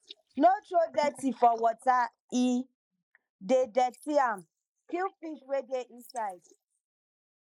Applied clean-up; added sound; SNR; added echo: neural mask model Resemble Enhance denoiser.